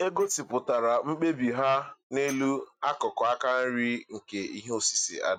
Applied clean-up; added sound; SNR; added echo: neural mask model RNNoise.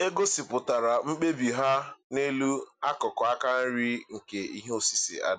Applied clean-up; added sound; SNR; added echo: none; none; none; none.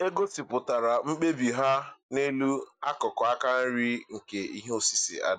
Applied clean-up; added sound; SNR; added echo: neural mask model DeepFilterNet 3.